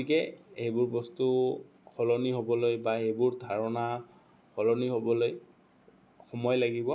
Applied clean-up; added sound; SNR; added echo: none; none; none; none.